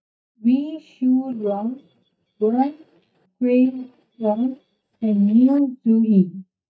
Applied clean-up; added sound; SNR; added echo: neural mask model DeepFilterNet 3.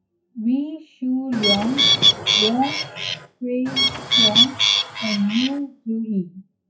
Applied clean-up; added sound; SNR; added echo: classical method WPE with log-MMSE.